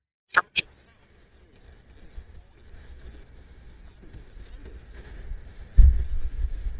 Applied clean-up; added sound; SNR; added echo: neural mask model DeepFilterNet 3.